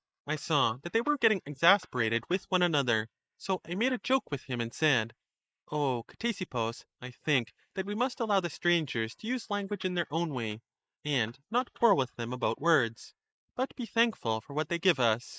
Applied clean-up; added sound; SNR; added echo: neural mask model Resemble Enhance denoiser.